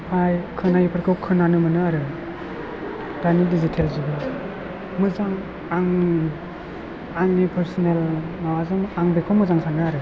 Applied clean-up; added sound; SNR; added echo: none; Bowed string instrument; 17 dB; none.